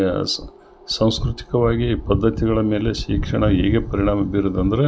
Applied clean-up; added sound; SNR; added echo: none; none; none; none.